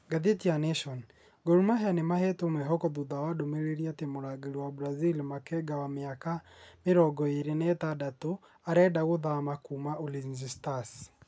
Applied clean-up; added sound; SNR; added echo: none; none; none; none.